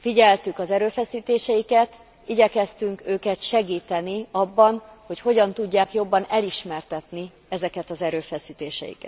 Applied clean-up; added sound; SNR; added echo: none; none; none; none.